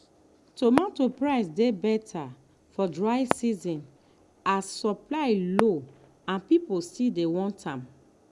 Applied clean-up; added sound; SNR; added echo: none; Fireworks; 11 dB; none.